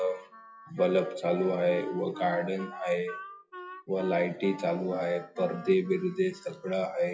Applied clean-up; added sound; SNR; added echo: classical method WPE with log-MMSE.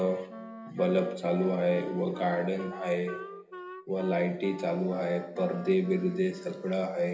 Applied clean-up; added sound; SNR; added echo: none; Wind instrument, woodwind instrument; 15 dB; reverberation time 1.4 s.